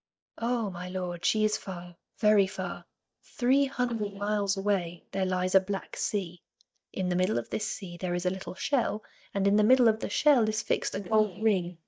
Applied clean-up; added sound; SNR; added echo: neural mask model DeepFilterNet 3.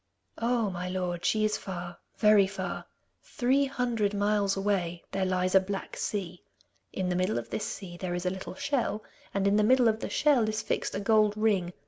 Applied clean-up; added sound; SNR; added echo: none; none; none; none.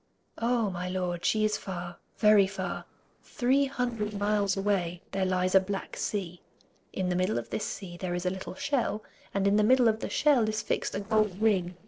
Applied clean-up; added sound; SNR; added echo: neural separator model SepFormer DNS4.